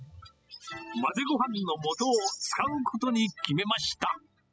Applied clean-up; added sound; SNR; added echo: classical method spectral subtraction.